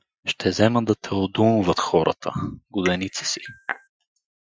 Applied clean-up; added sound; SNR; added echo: classical method Wiener filter.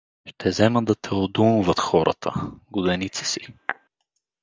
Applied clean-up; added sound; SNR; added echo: neural mask model DeepFilterNet 3.